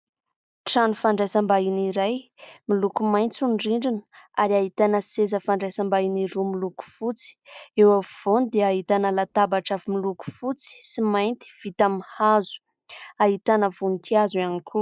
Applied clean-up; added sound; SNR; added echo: neural mask model Resemble Enhance denoiser.